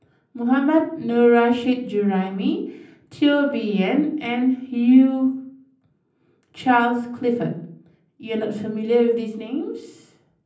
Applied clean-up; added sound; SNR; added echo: none; none; none; reverberation time 0.6 s.